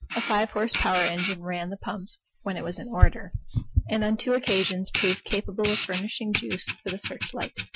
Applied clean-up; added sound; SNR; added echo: classical method Wiener filter.